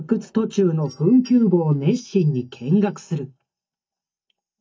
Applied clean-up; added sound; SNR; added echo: neural mask model DeepFilterNet 3.